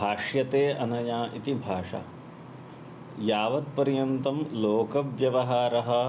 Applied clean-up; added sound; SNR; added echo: none; none; none; none.